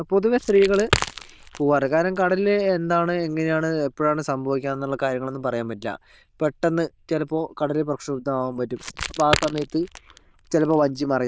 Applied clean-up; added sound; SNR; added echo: neural diffusion model UNIVERSE++.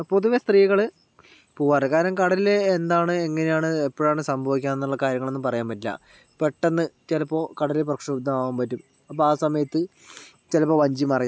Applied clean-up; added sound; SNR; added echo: none; none; none; none.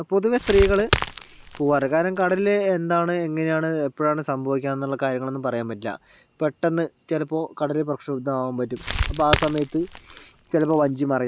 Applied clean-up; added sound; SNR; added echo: none; Crackle; 5 dB; none.